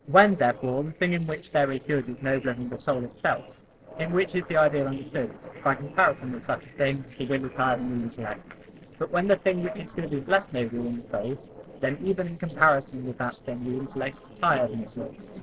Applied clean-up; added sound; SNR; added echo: neural separator model SepFormer DNS4.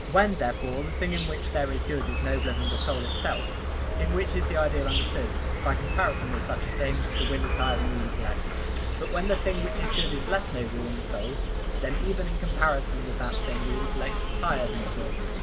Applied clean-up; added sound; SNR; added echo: none; Insect; -3 dB; none.